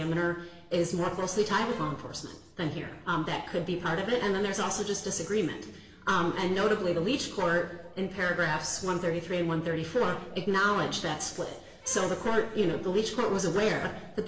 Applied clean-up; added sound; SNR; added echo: none; Bowed string instrument; 17 dB; reverberation time 0.9 s.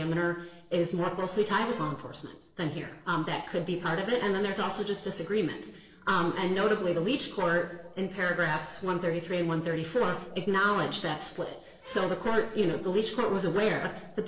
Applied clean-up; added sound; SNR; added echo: neural separator model SepFormer DNS4.